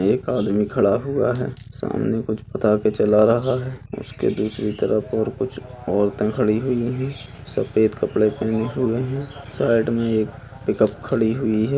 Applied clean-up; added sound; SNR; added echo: none; Idling / Motorcycle + Coin (dropping); 19 dB; none.